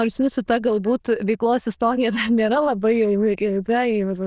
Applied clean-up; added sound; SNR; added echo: neural diffusion model UNIVERSE++.